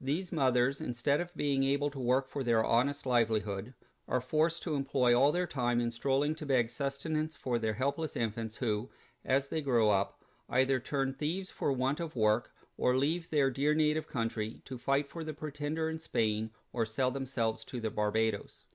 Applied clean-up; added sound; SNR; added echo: none; none; none; none.